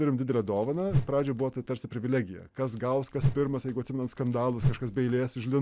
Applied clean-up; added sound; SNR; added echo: none; Whoosh, swoosh, swish; 4 dB; none.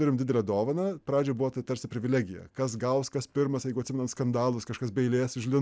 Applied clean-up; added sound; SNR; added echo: none; none; none; none.